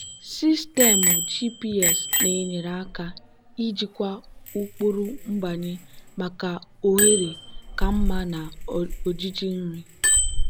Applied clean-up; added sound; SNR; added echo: none; Bicycle bell; -1 dB; none.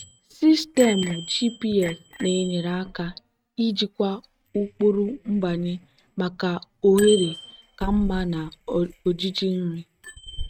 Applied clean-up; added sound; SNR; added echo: neural mask model RNNoise.